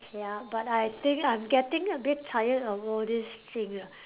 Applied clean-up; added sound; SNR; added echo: none; none; none; none.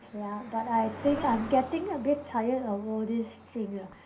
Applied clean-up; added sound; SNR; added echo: none; Cricket; 15 dB; reverberation time 0.3 s.